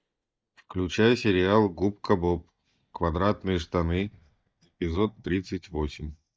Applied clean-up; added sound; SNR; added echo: neural mask model DeepFilterNet 3.